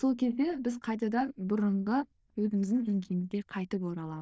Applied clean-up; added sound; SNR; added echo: neural diffusion model UNIVERSE++.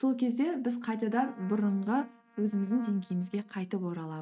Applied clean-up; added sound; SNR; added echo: neural mask model RNNoise.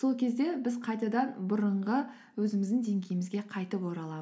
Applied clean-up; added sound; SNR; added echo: none; none; none; none.